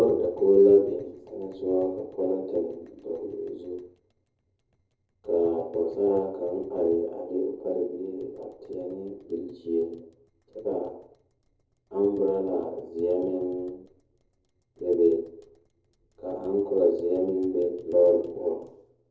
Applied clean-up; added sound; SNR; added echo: neural separator model SepFormer DNS4.